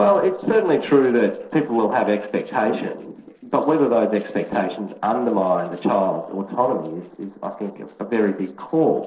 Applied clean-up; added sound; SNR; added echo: neural separator model SepFormer DNS4.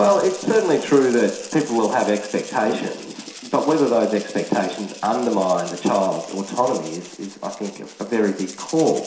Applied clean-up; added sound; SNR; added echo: none; Rattle (instrument); 17 dB; reverberation time 0.7 s.